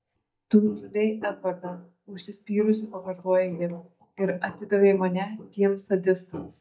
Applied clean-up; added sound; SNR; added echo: neural mask model DeepFilterNet 3.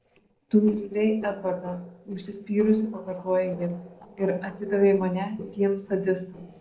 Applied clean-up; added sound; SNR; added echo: neural separator model SepFormer DNS4.